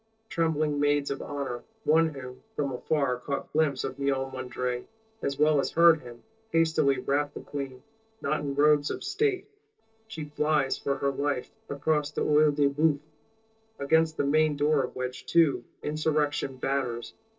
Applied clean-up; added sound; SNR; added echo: neural separator model SepFormer DNS4.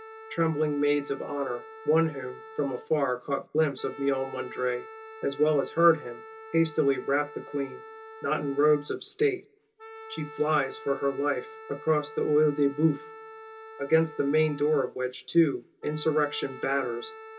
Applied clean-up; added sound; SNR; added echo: none; Wind instrument, woodwind instrument; 17 dB; reverberation time 0.2 s.